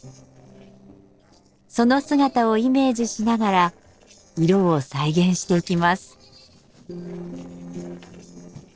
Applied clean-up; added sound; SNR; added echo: neural separator model SepFormer DNS4.